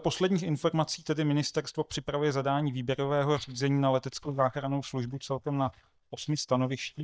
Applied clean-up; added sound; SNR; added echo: neural mask model DeepFilterNet 3.